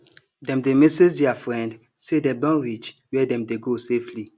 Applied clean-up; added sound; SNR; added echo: none; none; none; none.